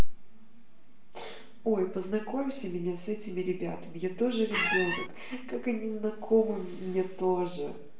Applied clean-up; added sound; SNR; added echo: none; Squeak; 0 dB; reverberation time 0.5 s.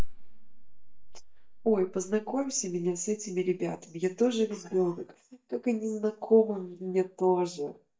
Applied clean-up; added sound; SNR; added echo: neural mask model DeepFilterNet 3.